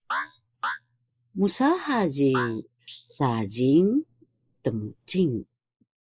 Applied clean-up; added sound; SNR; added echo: neural mask model Resemble Enhance denoiser.